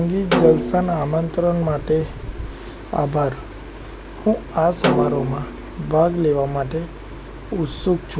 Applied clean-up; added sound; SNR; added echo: none; Snare drum; 5 dB; none.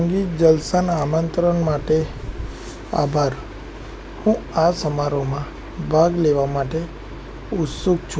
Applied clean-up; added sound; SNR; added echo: none; none; none; none.